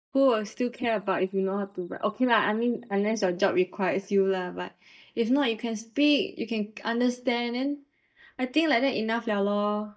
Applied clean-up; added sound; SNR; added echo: neural mask model DeepFilterNet 3.